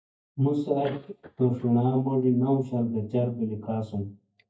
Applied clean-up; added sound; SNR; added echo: neural mask model DeepFilterNet 3.